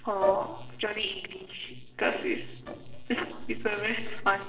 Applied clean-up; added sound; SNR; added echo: neural separator model SepFormer DNS4.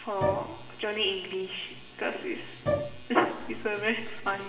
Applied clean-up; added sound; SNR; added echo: none; Bowed string instrument; 2 dB; reverberation time 2.7 s.